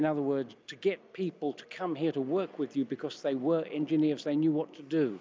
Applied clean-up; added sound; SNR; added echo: none; none; none; none.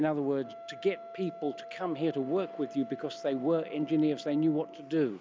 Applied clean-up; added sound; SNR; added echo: none; Wind instrument, woodwind instrument; 15 dB; none.